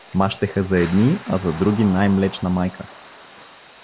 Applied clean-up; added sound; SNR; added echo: none; Cheering + Thunder / Rain; 18 dB; none.